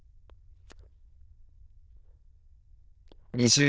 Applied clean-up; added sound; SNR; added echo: neural diffusion model UNIVERSE++.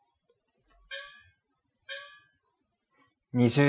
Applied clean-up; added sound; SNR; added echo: classical method Wiener filter.